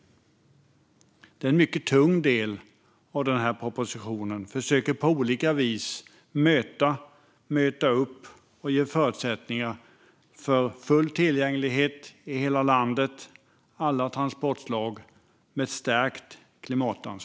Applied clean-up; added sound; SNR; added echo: none; none; none; none.